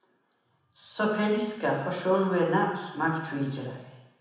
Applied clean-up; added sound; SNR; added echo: none; none; none; reverberation time 1.0 s.